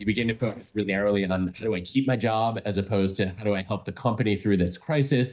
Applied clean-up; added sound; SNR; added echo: neural mask model DeepFilterNet 3.